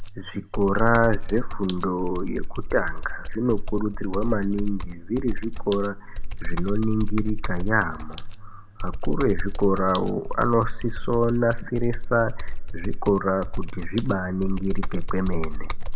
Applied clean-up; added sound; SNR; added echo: none; Computer keyboard; -1 dB; reverberation time 2.4 s.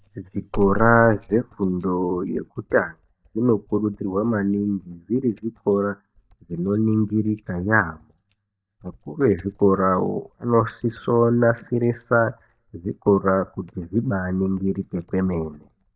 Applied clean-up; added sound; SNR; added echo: neural mask model DeepFilterNet 3.